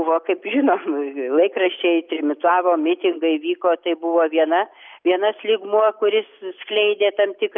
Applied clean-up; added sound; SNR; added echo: none; none; none; none.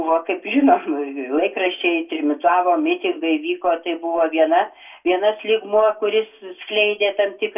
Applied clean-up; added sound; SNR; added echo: none; none; none; reverberation time 0.2 s.